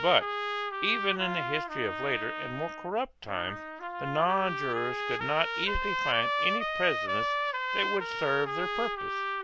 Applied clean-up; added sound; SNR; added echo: none; Trumpet; 1 dB; none.